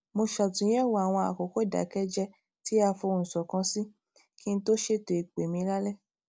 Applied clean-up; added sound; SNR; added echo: none; none; none; none.